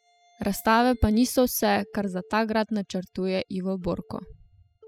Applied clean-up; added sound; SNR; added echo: classical method spectral subtraction.